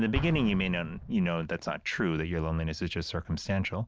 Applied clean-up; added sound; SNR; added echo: none; Explosion; 12 dB; none.